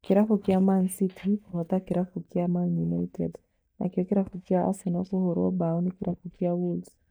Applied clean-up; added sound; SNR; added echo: neural mask model DeepFilterNet 3.